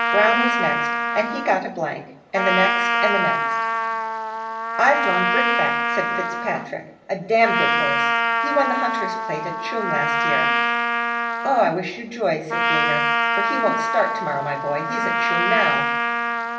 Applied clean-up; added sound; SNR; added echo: none; Trumpet; -3 dB; reverberation time 0.8 s.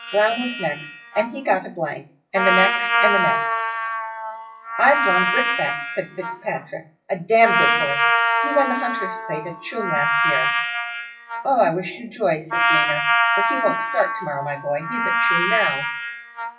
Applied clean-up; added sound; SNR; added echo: classical method WPE with log-MMSE.